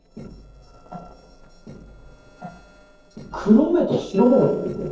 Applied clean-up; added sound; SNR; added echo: neural separator model SepFormer DNS4.